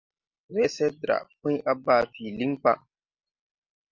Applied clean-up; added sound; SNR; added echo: none; none; none; none.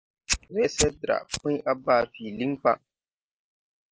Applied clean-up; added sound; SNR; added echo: neural mask model Resemble Enhance denoiser.